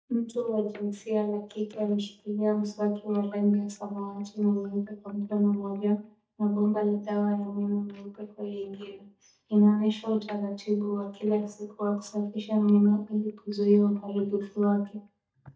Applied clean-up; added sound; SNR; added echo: neural mask model DeepFilterNet 3.